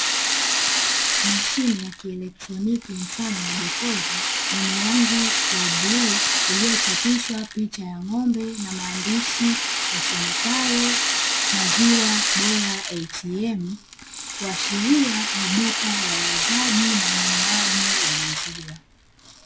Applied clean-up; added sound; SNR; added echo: none; Rattle (instrument); -3 dB; none.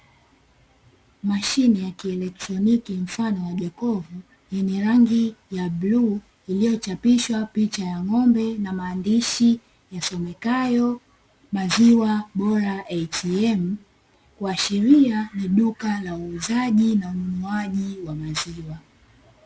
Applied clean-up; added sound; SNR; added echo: none; none; none; none.